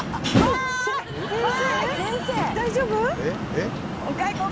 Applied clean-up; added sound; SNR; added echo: none; Slam; 3 dB; none.